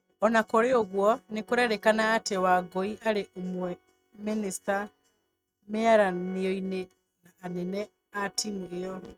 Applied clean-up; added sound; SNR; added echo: neural mask model RNNoise.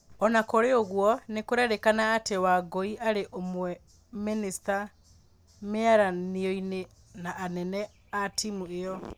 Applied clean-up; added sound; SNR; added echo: none; none; none; none.